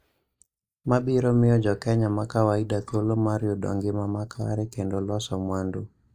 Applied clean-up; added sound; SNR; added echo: neural mask model DeepFilterNet 3.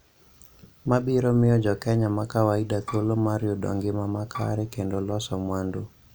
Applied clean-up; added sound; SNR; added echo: none; Bowed string instrument; 14 dB; none.